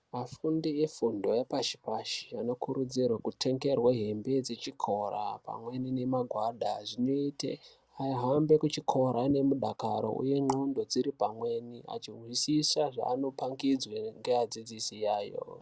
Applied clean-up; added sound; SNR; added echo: none; none; none; none.